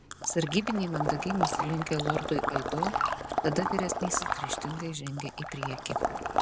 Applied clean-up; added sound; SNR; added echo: none; Water / Liquid; -1 dB; none.